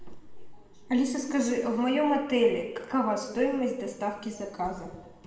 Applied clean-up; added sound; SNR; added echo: none; none; none; reverberation time 1.0 s.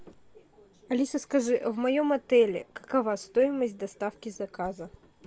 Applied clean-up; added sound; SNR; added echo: none; none; none; none.